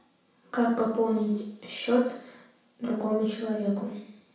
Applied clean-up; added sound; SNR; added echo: none; none; none; reverberation time 0.6 s.